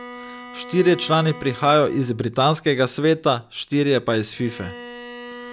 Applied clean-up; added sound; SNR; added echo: none; Bowed string instrument; 18 dB; none.